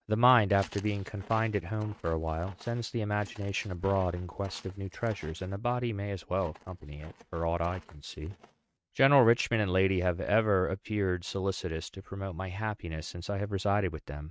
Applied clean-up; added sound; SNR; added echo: neural mask model RNNoise.